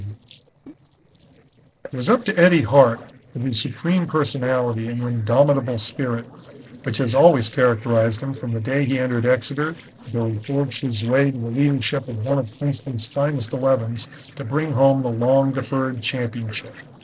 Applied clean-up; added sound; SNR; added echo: neural separator model SepFormer DNS4.